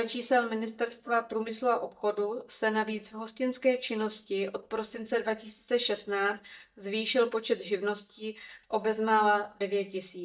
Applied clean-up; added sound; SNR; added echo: neural mask model DeepFilterNet 3.